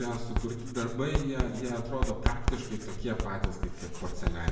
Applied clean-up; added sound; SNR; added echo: none; Writing; -1 dB; reverberation time 1.0 s.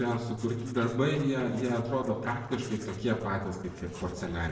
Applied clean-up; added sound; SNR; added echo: neural separator model SepFormer DNS4.